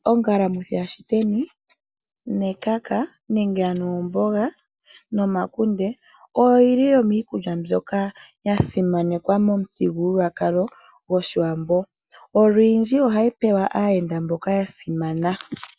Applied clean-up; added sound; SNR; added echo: none; none; none; none.